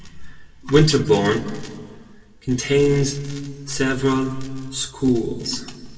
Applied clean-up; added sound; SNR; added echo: none; none; none; reverberation time 1.5 s.